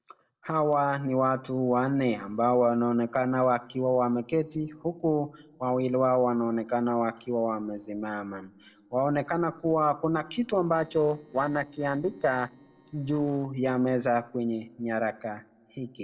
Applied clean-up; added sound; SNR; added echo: neural separator model SepFormer DNS4.